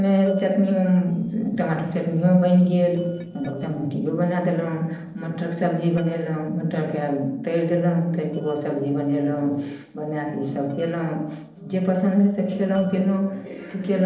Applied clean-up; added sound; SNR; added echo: neural separator model SepFormer DNS4.